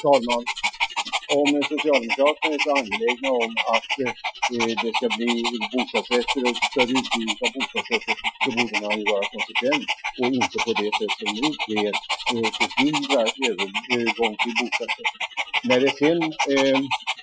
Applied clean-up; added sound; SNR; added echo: classical method Wiener filter.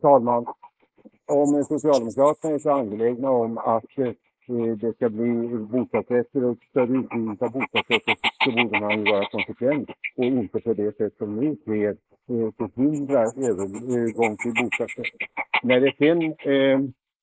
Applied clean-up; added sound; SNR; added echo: neural mask model Resemble Enhance denoiser.